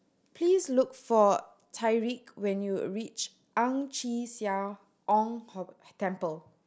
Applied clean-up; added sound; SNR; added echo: none; none; none; none.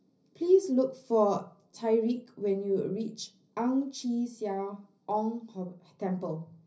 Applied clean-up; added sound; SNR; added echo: none; none; none; reverberation time 0.5 s.